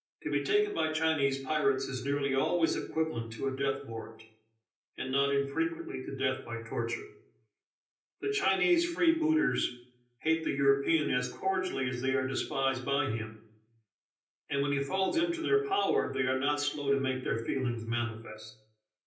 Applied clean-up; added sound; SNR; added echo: none; none; none; reverberation time 0.6 s.